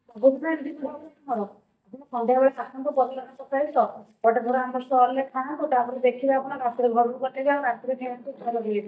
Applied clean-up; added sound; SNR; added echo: neural mask model DeepFilterNet 3.